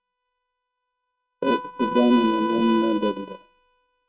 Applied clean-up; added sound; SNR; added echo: neural mask model RNNoise.